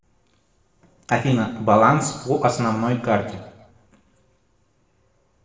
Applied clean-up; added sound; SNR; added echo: none; none; none; reverberation time 0.8 s.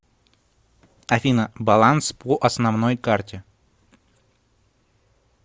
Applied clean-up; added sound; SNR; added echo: none; none; none; none.